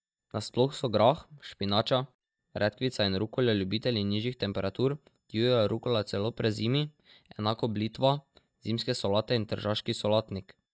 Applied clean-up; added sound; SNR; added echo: neural mask model DeepFilterNet 3.